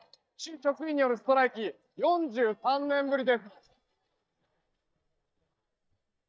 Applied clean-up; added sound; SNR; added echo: neural mask model DeepFilterNet 3.